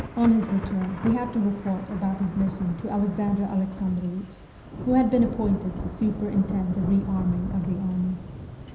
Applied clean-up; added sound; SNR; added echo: none; Thunder / Rain; 10 dB; reverberation time 0.9 s.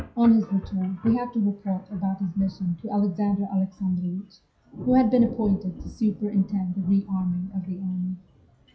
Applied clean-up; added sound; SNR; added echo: classical method WPE with log-MMSE.